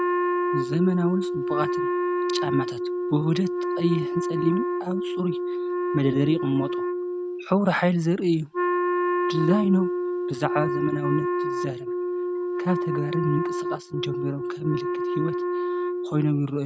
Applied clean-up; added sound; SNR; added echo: neural mask model RNNoise.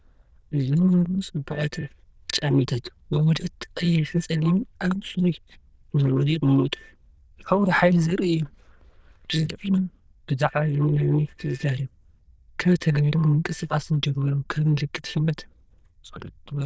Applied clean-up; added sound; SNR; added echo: neural diffusion model UNIVERSE++.